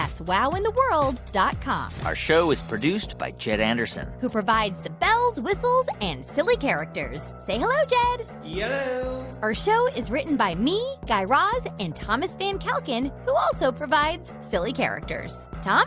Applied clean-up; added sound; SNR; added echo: none; none; none; none.